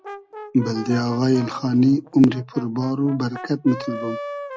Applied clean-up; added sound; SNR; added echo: none; Brass instrument; 14 dB; none.